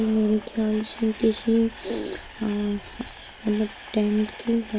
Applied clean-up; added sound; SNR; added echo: none; Train; 17 dB; none.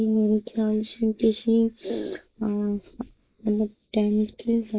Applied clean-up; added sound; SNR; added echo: neural mask model Resemble Enhance denoiser.